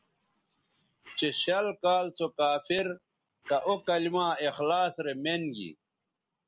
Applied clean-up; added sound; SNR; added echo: neural separator model SepFormer DNS4.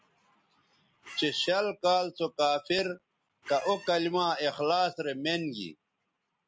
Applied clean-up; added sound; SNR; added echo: none; Squeak; 16 dB; none.